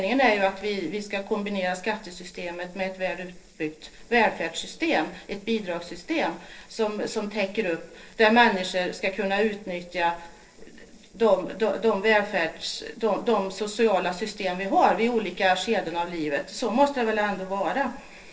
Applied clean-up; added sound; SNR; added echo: neural separator model SepFormer DNS4.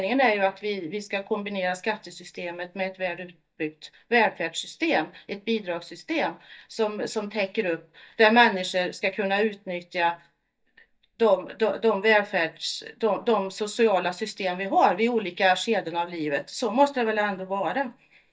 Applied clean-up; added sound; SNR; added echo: neural mask model DeepFilterNet 3.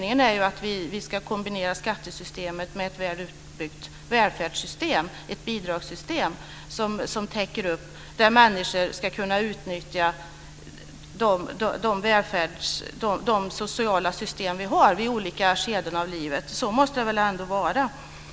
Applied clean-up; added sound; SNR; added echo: none; none; none; none.